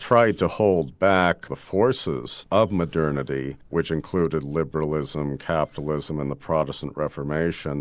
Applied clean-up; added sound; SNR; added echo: none; none; none; none.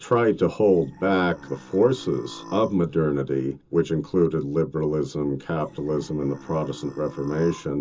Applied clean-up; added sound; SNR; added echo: none; Burping, eructation; 19 dB; reverberation time 0.2 s.